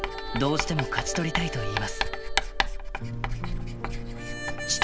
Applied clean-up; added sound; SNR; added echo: none; Writing; 0 dB; none.